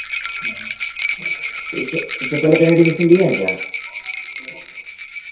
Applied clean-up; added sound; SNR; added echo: none; Rattle; 7 dB; reverberation time 0.6 s.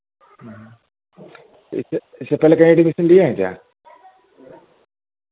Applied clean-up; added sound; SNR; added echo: none; none; none; none.